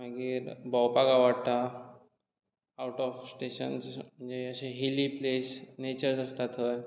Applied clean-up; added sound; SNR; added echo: none; none; none; none.